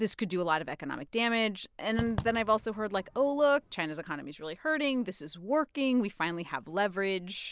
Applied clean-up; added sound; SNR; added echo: none; Fireworks; 11 dB; none.